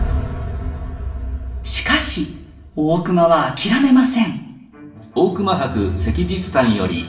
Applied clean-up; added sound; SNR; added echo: none; none; none; reverberation time 0.9 s.